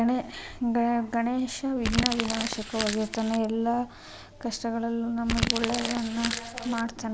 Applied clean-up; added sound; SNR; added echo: none; Crumpling, crinkling; 4 dB; none.